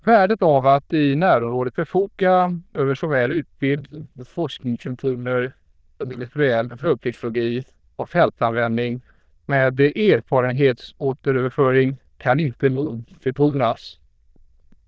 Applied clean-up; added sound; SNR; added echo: neural diffusion model UNIVERSE++.